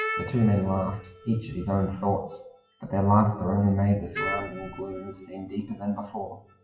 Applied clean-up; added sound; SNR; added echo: classical method WPE with log-MMSE.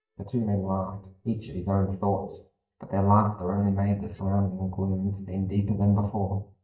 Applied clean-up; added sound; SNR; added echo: neural mask model DeepFilterNet 3.